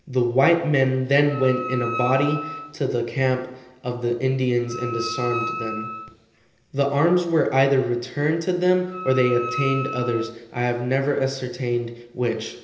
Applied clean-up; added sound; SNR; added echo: none; Wind instrument, woodwind instrument; 10 dB; reverberation time 0.8 s.